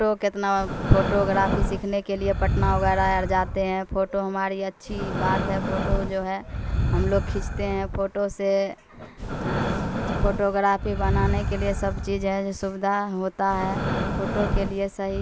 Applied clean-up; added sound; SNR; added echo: none; Breathing; 2 dB; none.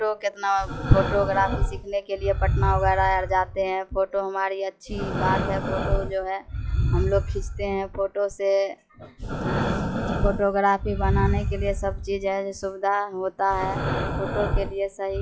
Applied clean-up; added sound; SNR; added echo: classical method log-MMSE.